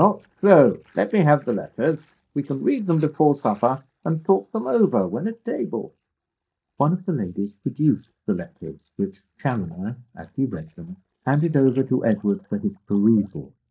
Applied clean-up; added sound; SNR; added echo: neural mask model DeepFilterNet 3.